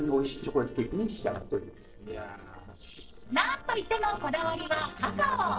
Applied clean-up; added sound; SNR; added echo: neural separator model SepFormer DNS4.